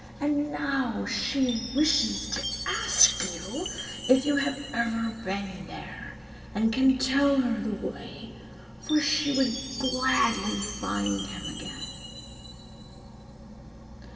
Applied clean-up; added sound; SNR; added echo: none; Chime; 11 dB; reverberation time 1.9 s.